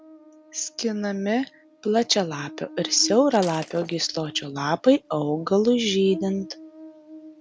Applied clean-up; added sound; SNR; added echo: none; Buzz + Shatter; 18 dB; none.